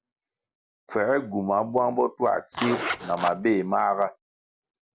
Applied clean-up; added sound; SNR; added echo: none; Zipper (clothing); 5 dB; none.